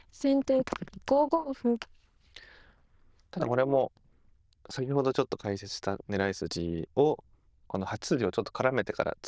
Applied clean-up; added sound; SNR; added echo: neural diffusion model UNIVERSE++.